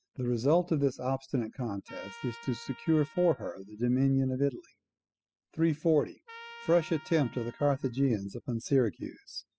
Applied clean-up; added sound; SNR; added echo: classical method spectral subtraction.